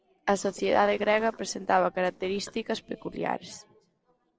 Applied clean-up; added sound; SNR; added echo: neural separator model SepFormer DNS4.